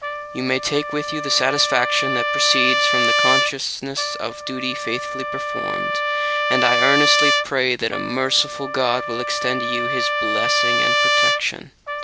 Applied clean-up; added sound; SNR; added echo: none; Trumpet; -2 dB; none.